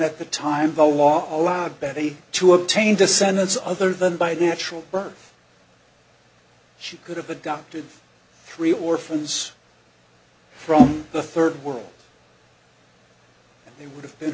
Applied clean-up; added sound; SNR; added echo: none; none; none; none.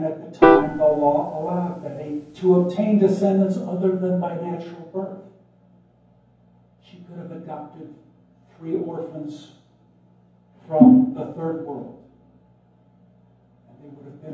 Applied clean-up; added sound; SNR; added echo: none; Piano; -2 dB; reverberation time 0.9 s.